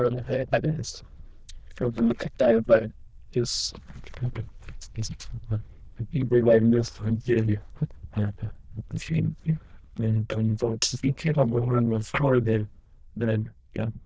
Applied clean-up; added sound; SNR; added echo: neural diffusion model UNIVERSE++.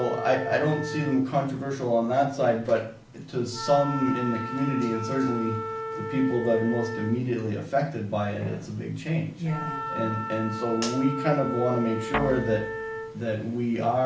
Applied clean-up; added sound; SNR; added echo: none; Guitar + Wind instrument, woodwind instrument; 8 dB; none.